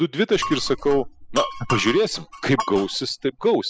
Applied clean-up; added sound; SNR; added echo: classical method spectral subtraction.